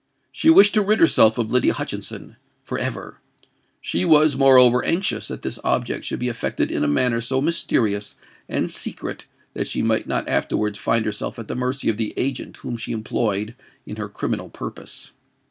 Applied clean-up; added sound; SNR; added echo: none; none; none; none.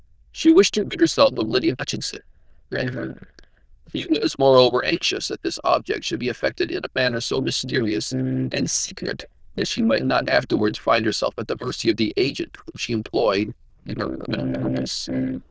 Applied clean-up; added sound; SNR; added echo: neural diffusion model UNIVERSE++.